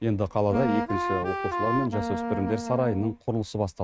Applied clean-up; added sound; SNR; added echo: neural mask model RNNoise.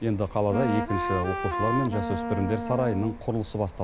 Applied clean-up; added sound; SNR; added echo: none; Wind instrument, woodwind instrument; 3 dB; none.